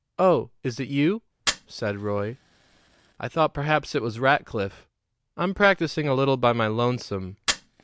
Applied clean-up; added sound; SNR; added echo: none; Fire; 14 dB; none.